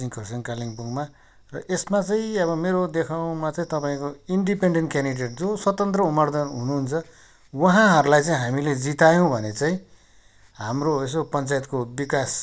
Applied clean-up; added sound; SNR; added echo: none; none; none; none.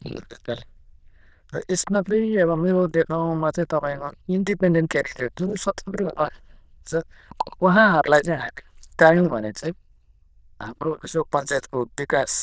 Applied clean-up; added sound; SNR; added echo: neural diffusion model UNIVERSE++.